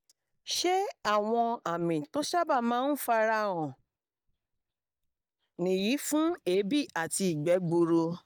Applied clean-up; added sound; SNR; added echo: neural mask model DeepFilterNet 3.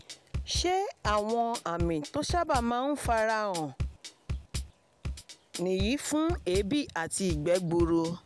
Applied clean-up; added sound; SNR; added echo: none; Bass drum / Drum kit; 8 dB; none.